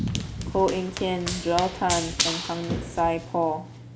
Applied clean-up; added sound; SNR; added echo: none; Run; 4 dB; none.